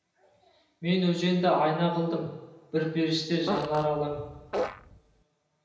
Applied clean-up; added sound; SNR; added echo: none; Fart; 6 dB; reverberation time 0.9 s.